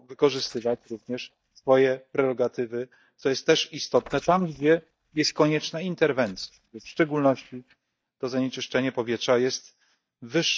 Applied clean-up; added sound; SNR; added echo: neural mask model DeepFilterNet 3.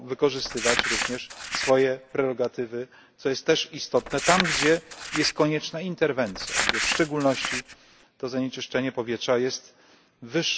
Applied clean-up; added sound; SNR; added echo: none; Crumpling, crinkling; 3 dB; none.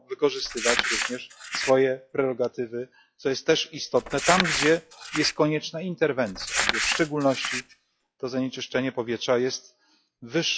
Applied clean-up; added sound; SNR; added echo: classical method log-MMSE.